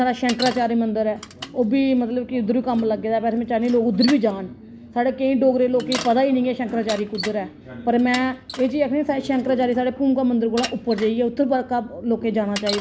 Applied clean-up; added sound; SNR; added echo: none; Bicycle; 16 dB; none.